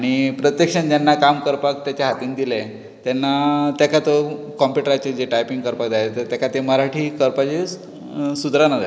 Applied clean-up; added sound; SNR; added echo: neural mask model Resemble Enhance denoiser.